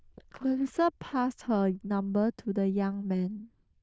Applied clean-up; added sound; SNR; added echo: neural diffusion model UNIVERSE++.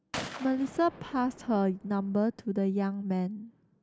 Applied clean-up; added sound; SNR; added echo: none; Gunshot, gunfire; 15 dB; none.